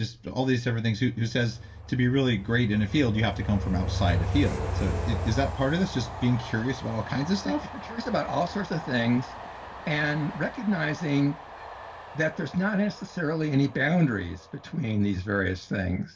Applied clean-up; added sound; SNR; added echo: none; Train; 8 dB; reverberation time 0.2 s.